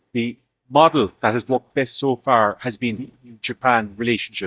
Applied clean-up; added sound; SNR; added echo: neural mask model DeepFilterNet 3.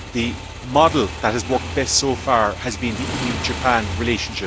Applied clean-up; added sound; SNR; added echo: none; Motorcycle; 8 dB; none.